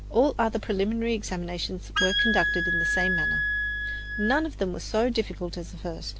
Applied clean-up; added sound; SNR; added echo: none; Wind instrument, woodwind instrument; -1 dB; none.